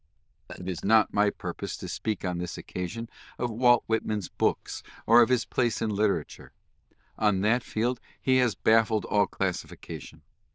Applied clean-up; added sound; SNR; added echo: neural diffusion model UNIVERSE++.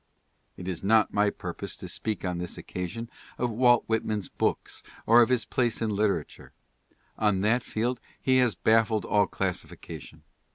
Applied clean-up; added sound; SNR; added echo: none; none; none; none.